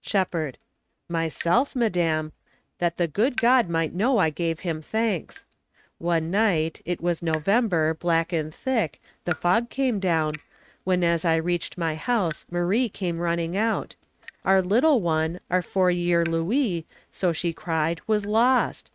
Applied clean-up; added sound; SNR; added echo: neural mask model RNNoise.